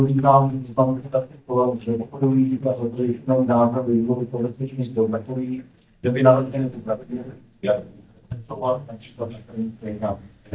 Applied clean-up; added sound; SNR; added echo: neural mask model DeepFilterNet 3.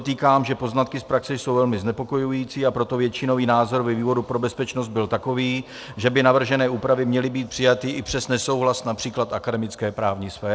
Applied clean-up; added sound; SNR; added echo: none; none; none; none.